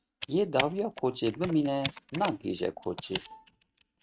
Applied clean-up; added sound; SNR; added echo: neural mask model RNNoise.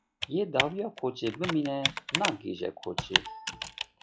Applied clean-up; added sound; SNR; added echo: classical method log-MMSE.